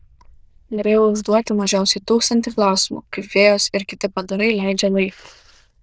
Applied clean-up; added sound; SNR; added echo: neural diffusion model UNIVERSE++.